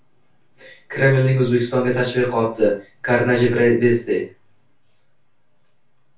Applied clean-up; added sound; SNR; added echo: none; none; none; reverberation time 0.3 s.